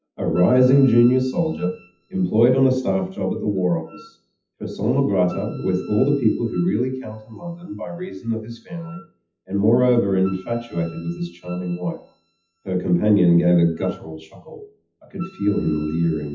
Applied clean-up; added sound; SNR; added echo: classical method WPE with log-MMSE.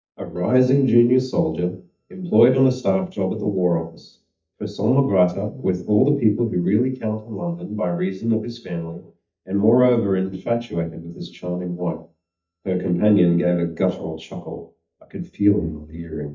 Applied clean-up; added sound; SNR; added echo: neural mask model DeepFilterNet 3.